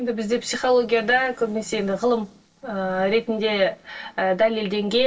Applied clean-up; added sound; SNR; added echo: neural separator model SepFormer DNS4.